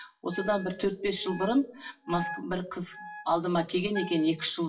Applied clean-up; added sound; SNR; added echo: classical method WPE with log-MMSE.